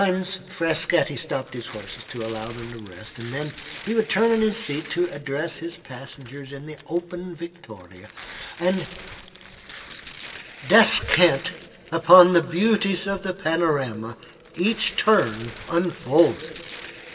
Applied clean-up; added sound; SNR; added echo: none; Tearing; 19 dB; reverberation time 2.4 s.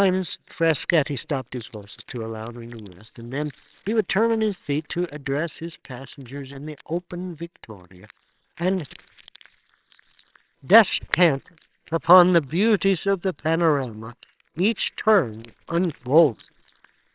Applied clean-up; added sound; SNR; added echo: neural separator model SepFormer WHAMR!.